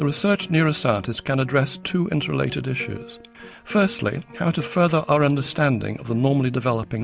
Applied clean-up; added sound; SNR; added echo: none; Piano; 19 dB; none.